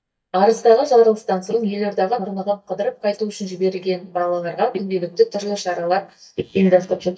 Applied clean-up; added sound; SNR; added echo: neural mask model DeepFilterNet 3.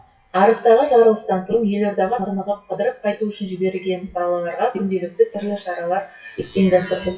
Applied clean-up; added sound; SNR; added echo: classical method WPE with log-MMSE.